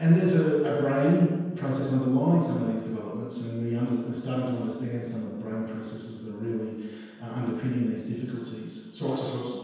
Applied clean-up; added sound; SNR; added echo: none; none; none; reverberation time 1.2 s.